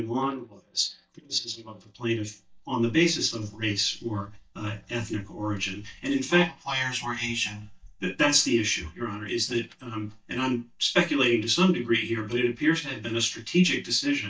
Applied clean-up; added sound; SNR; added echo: neural mask model DeepFilterNet 3.